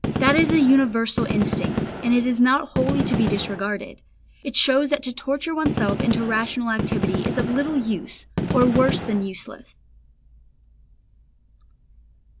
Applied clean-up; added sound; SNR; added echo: none; Gunshot, gunfire; 3 dB; none.